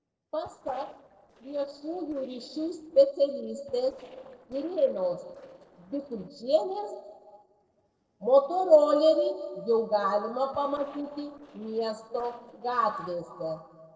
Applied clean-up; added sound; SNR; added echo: neural separator model SepFormer DNS4.